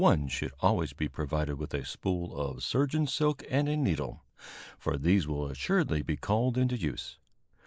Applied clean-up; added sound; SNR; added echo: neural mask model Resemble Enhance denoiser.